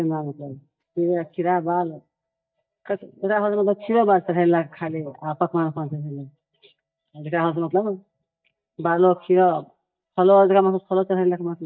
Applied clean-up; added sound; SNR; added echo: neural mask model DeepFilterNet 3.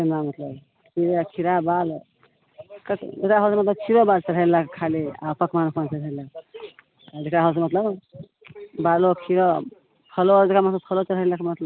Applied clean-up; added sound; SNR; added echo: none; none; none; none.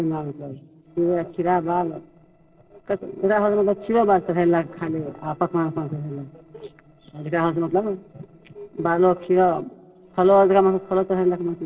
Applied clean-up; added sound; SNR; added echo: neural separator model SepFormer DNS4.